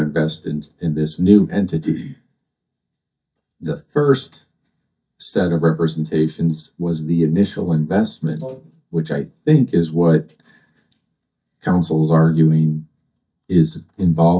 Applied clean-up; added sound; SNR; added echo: neural mask model DeepFilterNet 3.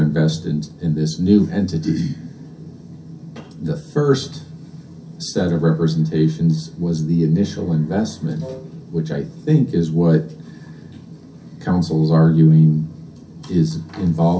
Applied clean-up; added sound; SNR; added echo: none; Wind instrument, woodwind instrument; 18 dB; reverberation time 0.3 s.